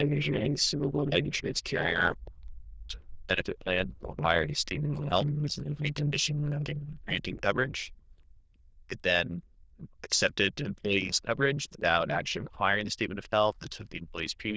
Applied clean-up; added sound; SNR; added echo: neural diffusion model UNIVERSE++.